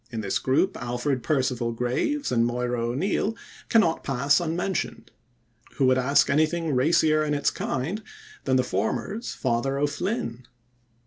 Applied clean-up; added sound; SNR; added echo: none; none; none; none.